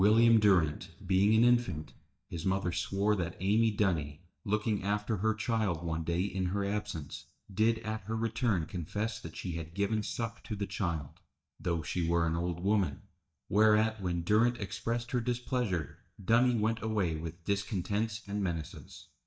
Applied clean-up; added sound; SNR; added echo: neural mask model DeepFilterNet 3.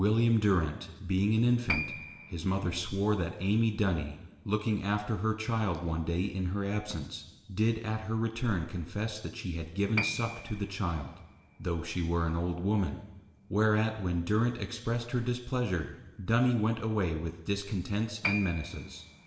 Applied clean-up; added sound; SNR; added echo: none; Piano; 15 dB; reverberation time 1.0 s.